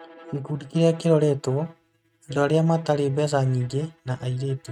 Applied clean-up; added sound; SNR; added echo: neural mask model RNNoise.